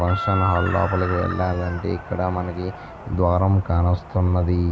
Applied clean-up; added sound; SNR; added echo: none; Chicken, rooster; 12 dB; none.